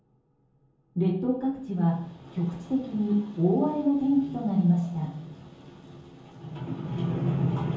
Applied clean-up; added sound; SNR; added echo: none; none; none; reverberation time 0.7 s.